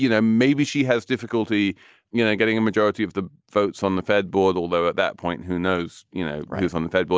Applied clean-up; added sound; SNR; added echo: none; none; none; none.